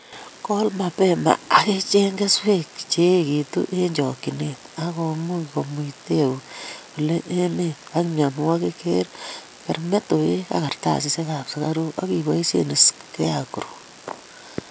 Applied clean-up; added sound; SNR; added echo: none; none; none; none.